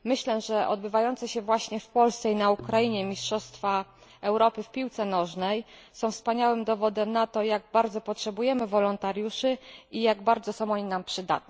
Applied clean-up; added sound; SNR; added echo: none; none; none; none.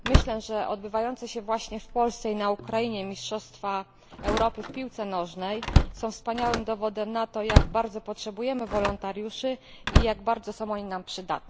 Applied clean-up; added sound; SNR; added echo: none; Slam; 0 dB; none.